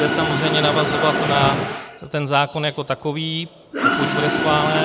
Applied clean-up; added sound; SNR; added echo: none; Mechanisms; 1 dB; none.